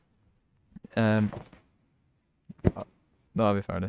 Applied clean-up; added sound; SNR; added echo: neural mask model RNNoise.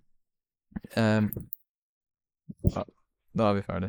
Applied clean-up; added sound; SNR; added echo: neural mask model Resemble Enhance denoiser.